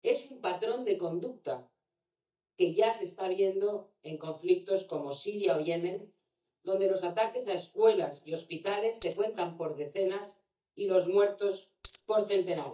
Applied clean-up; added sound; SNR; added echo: neural mask model DeepFilterNet 3.